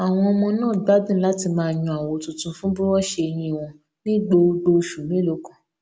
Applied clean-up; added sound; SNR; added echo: none; none; none; none.